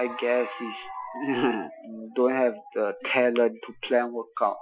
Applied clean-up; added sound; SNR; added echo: classical method Wiener filter.